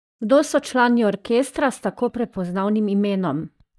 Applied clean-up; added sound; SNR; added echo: neural mask model DeepFilterNet 3.